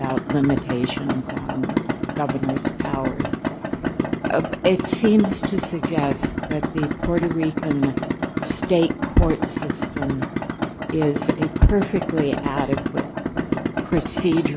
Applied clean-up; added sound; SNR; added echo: none; Idling; 2 dB; none.